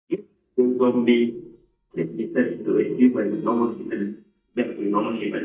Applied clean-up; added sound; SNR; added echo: neural mask model DeepFilterNet 3.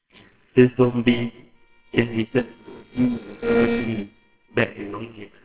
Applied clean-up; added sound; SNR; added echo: neural separator model SepFormer WHAMR!.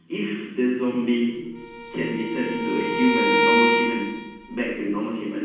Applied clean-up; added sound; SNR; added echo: none; Bowed string instrument; -1 dB; reverberation time 1.2 s.